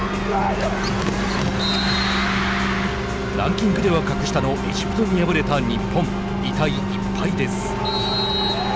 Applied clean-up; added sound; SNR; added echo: none; Engine; 2 dB; none.